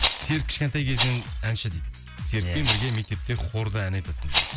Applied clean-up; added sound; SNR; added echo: none; Rattle; 4 dB; none.